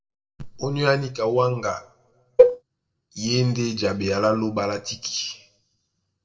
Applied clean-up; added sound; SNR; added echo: neural separator model SepFormer DNS4.